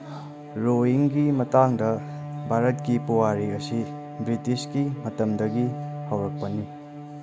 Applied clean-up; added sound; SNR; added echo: none; Bowed string instrument; 10 dB; none.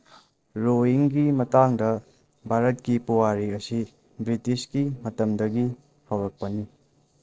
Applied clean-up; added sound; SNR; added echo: neural separator model SepFormer DNS4.